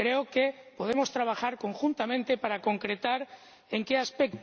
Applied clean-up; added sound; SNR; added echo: none; none; none; none.